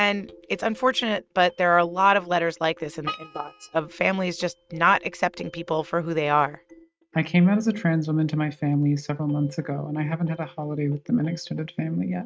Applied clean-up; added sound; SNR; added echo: neural mask model RNNoise.